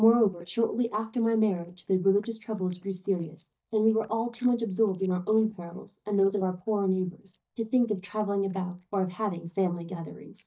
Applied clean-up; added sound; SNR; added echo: neural mask model DeepFilterNet 3.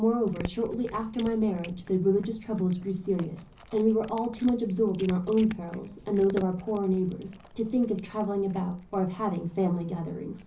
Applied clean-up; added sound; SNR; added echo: none; Cat; 18 dB; reverberation time 0.5 s.